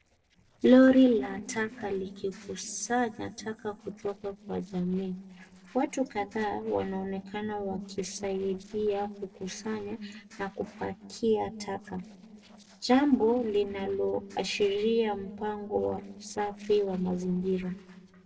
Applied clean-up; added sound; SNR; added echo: neural separator model SepFormer DNS4.